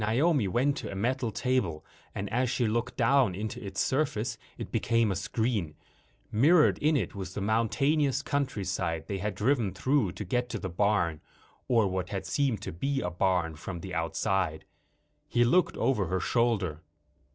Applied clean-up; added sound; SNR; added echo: none; none; none; none.